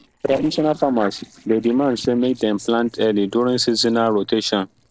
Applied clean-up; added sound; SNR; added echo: neural separator model SepFormer DNS4.